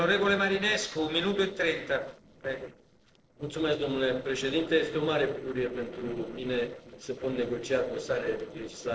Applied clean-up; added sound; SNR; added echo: neural separator model SepFormer DNS4.